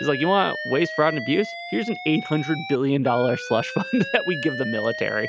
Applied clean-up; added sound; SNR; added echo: none; Alarm; 10 dB; none.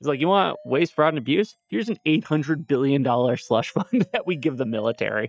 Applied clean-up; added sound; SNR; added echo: neural mask model DeepFilterNet 3.